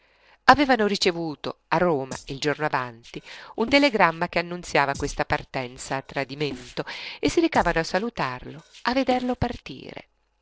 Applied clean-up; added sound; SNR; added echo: neural separator model SepFormer DNS4.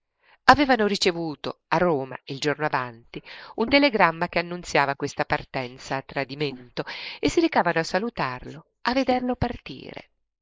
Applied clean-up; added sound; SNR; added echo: neural mask model Resemble Enhance denoiser.